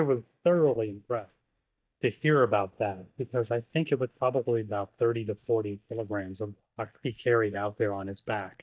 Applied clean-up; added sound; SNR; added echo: neural mask model DeepFilterNet 3.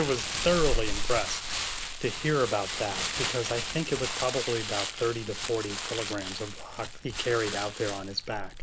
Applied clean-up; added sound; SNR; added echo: none; Crumpling, crinkling; 2 dB; none.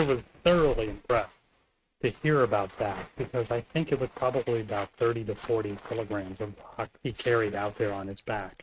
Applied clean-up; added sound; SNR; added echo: neural mask model RNNoise.